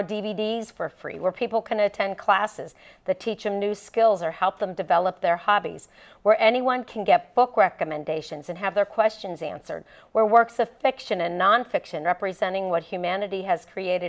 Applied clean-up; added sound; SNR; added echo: none; none; none; none.